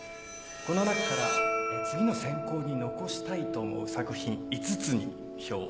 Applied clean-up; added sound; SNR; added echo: none; Bowed string instrument; 3 dB; none.